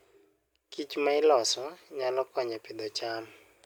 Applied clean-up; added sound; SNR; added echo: none; none; none; none.